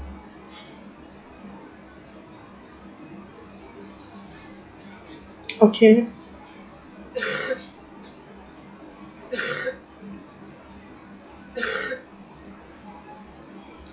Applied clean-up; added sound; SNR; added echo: classical method log-MMSE.